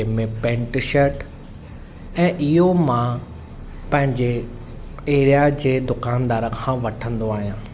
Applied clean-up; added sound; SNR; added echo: none; none; none; none.